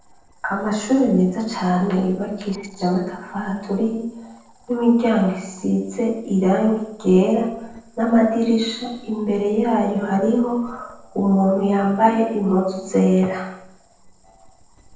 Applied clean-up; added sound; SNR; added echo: neural separator model SepFormer DNS4.